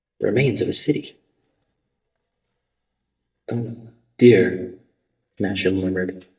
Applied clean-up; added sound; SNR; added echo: neural mask model DeepFilterNet 3.